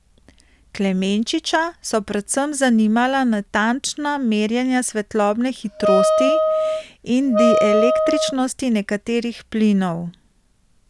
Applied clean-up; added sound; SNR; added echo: none; Wind instrument, woodwind instrument; -2 dB; none.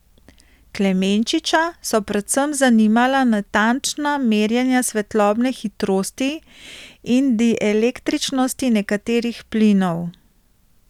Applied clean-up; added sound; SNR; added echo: none; none; none; none.